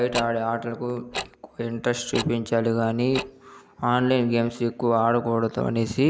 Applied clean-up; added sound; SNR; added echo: none; Tick-tock; 13 dB; none.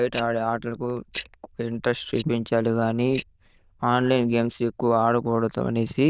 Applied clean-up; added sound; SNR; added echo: neural diffusion model UNIVERSE++.